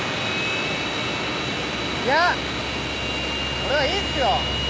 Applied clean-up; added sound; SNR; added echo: none; none; none; none.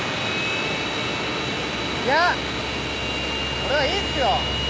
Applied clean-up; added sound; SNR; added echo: none; Bowed string instrument; 17 dB; none.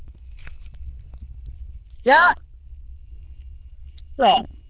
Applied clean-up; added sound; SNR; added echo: neural diffusion model UNIVERSE++.